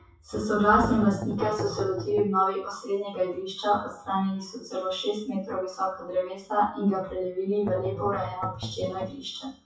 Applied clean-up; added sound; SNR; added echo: classical method WPE with log-MMSE.